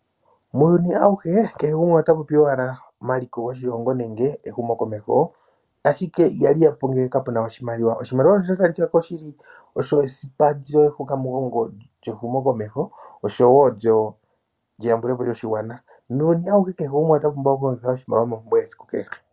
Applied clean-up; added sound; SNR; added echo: none; none; none; none.